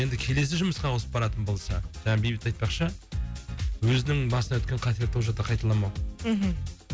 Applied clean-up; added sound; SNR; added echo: none; none; none; none.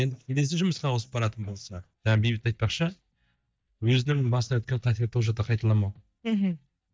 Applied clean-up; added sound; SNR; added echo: neural mask model DeepFilterNet 3.